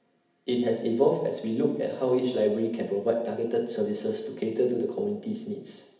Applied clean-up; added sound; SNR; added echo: none; none; none; reverberation time 0.8 s.